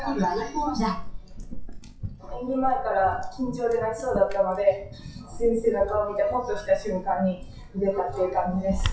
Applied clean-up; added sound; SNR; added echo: classical method WPE with log-MMSE.